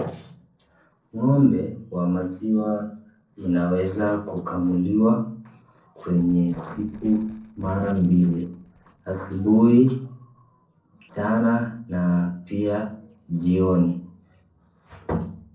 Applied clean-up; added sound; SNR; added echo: neural separator model SepFormer DNS4.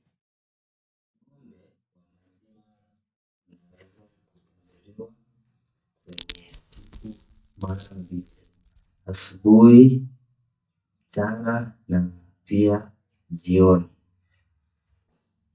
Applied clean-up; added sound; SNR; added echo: neural mask model DeepFilterNet 3.